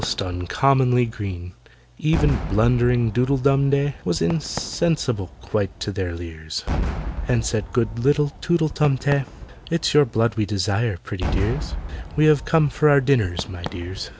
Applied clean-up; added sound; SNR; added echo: none; Cheering / Fireworks; 9 dB; none.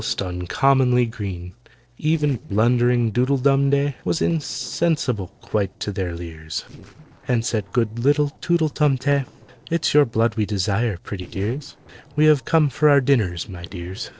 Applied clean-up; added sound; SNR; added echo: neural separator model SepFormer DNS4.